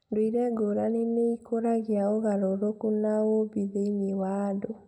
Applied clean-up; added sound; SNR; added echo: none; none; none; reverberation time 1.2 s.